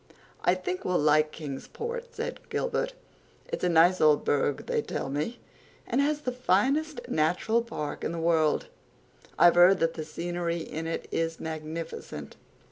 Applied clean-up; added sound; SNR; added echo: none; none; none; none.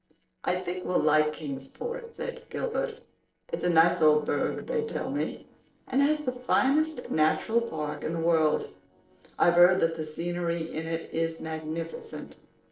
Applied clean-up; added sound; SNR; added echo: neural separator model SepFormer DNS4.